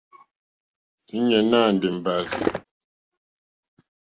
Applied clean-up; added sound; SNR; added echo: none; Skateboard; 1 dB; none.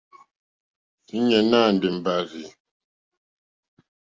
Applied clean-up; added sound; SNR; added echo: none; none; none; none.